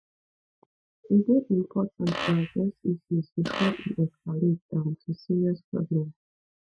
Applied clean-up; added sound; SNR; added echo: classical method Wiener filter.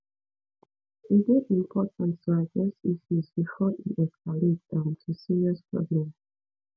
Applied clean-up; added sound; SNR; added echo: none; none; none; none.